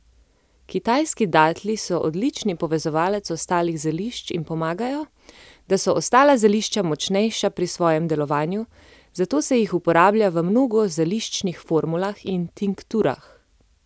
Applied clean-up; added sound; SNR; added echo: none; none; none; none.